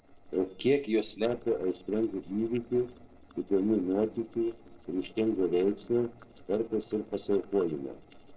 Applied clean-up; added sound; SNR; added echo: neural separator model SepFormer DNS4.